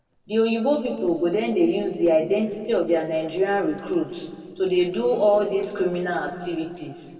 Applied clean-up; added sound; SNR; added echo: neural separator model SepFormer DNS4.